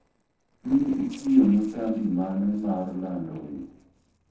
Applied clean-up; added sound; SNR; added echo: neural separator model SepFormer DNS4.